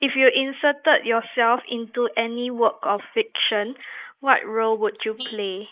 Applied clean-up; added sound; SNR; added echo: neural mask model Resemble Enhance denoiser.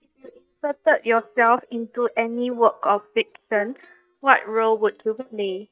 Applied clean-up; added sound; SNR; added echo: neural mask model DeepFilterNet 3.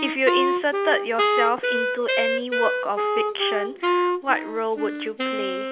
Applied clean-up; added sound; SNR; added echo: none; Wind instrument, woodwind instrument; -2 dB; none.